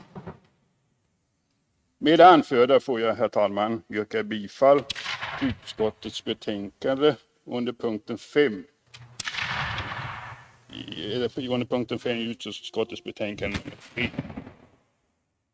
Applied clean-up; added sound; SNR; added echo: neural mask model RNNoise.